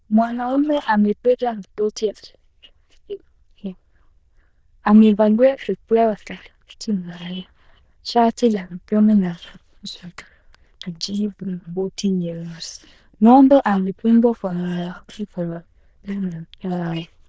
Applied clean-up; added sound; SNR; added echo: neural diffusion model UNIVERSE++.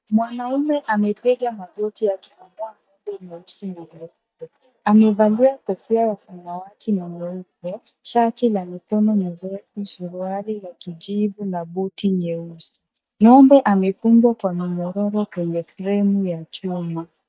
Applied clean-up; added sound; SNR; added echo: neural mask model DeepFilterNet 3.